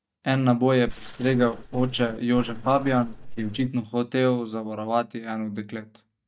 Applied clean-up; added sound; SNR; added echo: neural mask model DeepFilterNet 3.